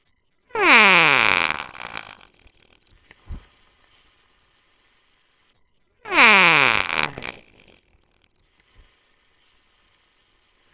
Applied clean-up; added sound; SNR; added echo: neural separator model SepFormer WHAMR!.